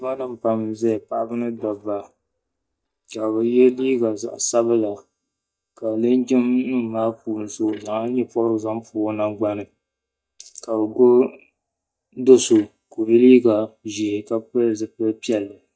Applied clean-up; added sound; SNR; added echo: neural mask model DeepFilterNet 3.